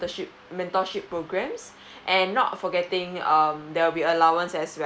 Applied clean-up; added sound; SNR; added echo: none; none; none; none.